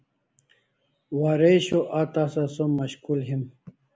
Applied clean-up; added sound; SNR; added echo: none; none; none; none.